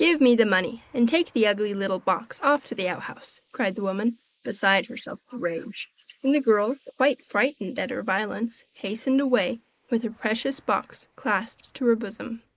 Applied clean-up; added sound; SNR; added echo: neural mask model Resemble Enhance denoiser.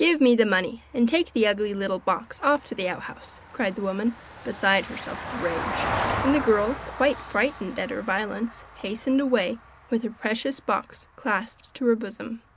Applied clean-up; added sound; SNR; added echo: none; Vehicle; 11 dB; none.